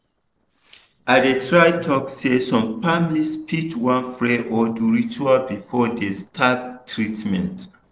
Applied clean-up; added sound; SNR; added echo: neural separator model SepFormer DNS4.